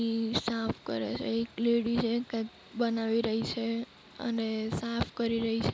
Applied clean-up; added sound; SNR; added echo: none; none; none; none.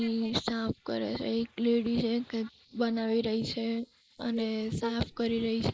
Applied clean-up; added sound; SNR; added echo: neural mask model Resemble Enhance denoiser.